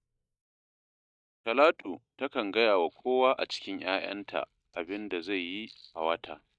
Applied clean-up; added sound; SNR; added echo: neural mask model DeepFilterNet 3.